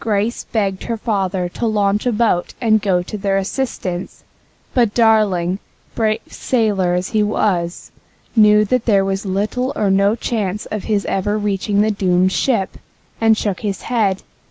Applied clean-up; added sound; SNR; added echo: none; none; none; none.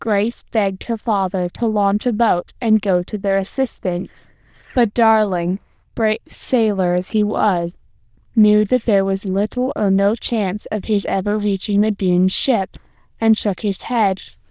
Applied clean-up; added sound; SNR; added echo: neural diffusion model UNIVERSE++.